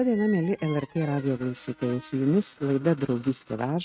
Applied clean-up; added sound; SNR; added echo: neural mask model RNNoise.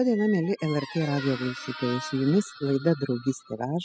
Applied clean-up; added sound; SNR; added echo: classical method spectral subtraction.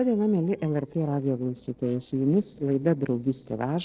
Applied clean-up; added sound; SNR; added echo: neural separator model SepFormer DNS4.